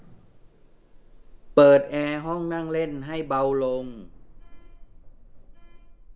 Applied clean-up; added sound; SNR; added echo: none; Sliding door; 19 dB; none.